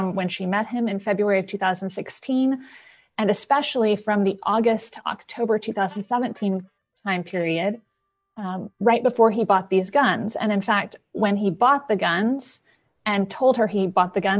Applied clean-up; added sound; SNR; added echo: neural mask model DeepFilterNet 3.